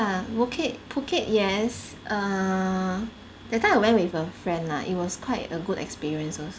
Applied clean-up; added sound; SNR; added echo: none; none; none; none.